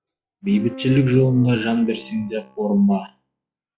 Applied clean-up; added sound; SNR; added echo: classical method log-MMSE.